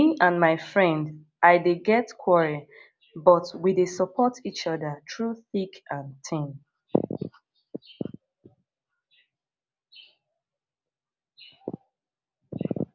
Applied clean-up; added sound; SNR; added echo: none; none; none; none.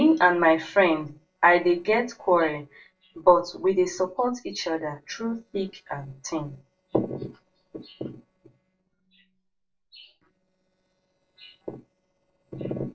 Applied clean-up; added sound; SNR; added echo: neural separator model SepFormer DNS4.